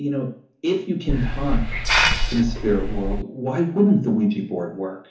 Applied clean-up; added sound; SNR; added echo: none; Hiss; -2 dB; reverberation time 0.8 s.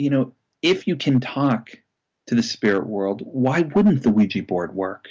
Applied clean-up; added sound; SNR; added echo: none; none; none; none.